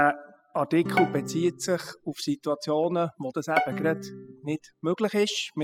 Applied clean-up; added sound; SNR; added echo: classical method spectral subtraction.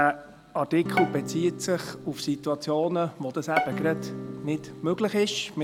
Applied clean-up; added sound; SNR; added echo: none; Bowed string instrument + Acoustic guitar / Strum; 6 dB; none.